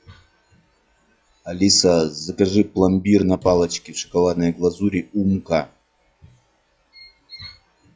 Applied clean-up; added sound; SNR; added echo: classical method log-MMSE.